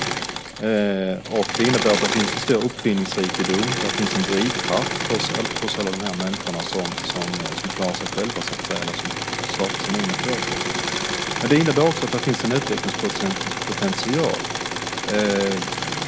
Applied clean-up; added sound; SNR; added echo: none; Engine / Mechanisms; 2 dB; none.